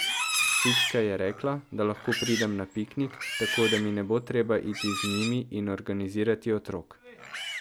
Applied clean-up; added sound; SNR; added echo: none; Livestock, farm animals, working animals; 3 dB; none.